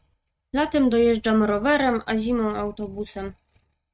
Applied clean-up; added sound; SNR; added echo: neural mask model RNNoise.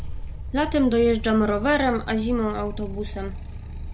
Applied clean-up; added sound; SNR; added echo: none; Motorcycle; 9 dB; none.